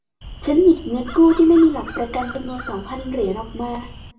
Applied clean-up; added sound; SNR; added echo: none; Crow; 16 dB; reverberation time 0.5 s.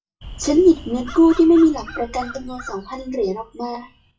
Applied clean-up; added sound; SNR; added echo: classical method WPE with log-MMSE.